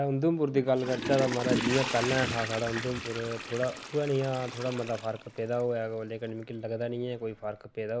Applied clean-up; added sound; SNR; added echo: none; Toilet flush / Water; 7 dB; none.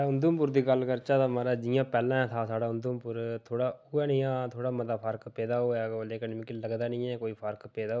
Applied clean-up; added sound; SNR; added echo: none; none; none; none.